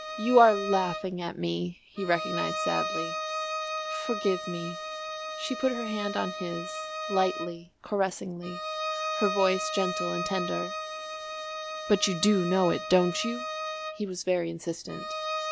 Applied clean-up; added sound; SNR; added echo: none; Bowed string instrument; 5 dB; none.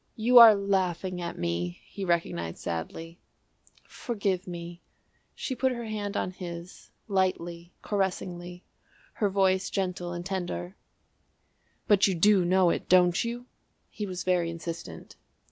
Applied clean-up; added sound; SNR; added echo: none; none; none; none.